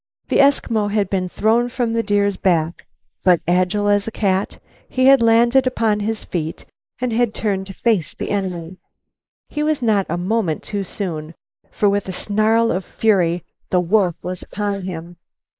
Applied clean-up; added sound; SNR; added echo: neural mask model Resemble Enhance denoiser.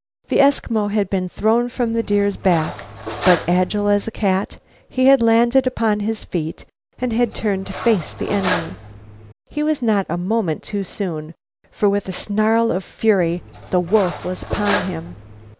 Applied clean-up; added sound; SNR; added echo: none; Cutlery, silverware; 9 dB; none.